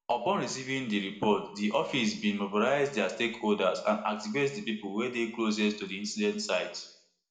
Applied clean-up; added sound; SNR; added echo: none; none; none; reverberation time 0.6 s.